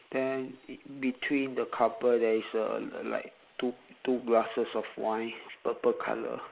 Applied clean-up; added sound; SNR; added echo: neural mask model Resemble Enhance denoiser.